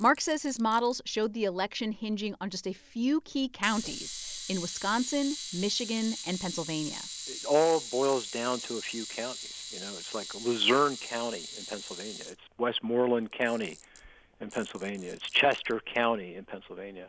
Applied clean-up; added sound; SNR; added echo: none; Camera; 12 dB; none.